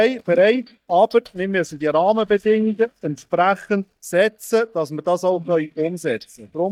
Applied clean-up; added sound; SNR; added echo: neural mask model DeepFilterNet 3.